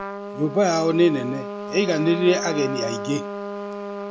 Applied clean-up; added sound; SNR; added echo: none; Trumpet; 8 dB; none.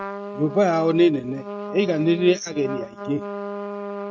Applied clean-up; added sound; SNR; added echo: neural mask model RNNoise.